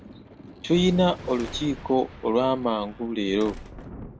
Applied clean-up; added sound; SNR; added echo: none; Squeak / Slam / Wood + Thunder; 15 dB; none.